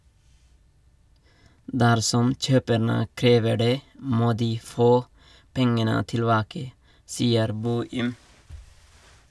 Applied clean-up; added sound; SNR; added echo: none; none; none; none.